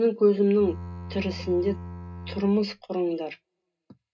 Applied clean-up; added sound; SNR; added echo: none; Bowed string instrument; 13 dB; reverberation time 0.2 s.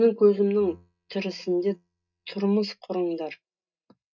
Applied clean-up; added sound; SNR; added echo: neural mask model DeepFilterNet 3.